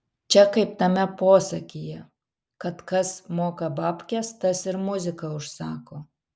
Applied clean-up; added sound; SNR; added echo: none; none; none; none.